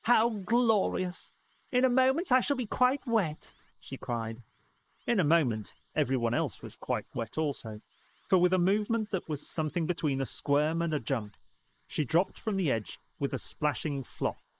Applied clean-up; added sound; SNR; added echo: neural mask model Resemble Enhance denoiser.